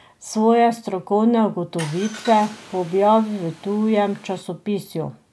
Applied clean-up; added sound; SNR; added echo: none; Car; 19 dB; none.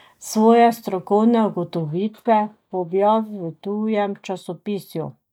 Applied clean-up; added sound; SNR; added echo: neural mask model DeepFilterNet 3.